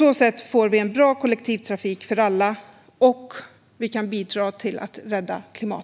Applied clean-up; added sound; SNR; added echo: none; none; none; none.